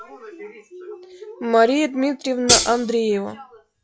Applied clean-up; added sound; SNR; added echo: classical method log-MMSE.